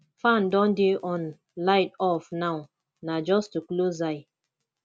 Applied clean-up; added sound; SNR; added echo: none; none; none; none.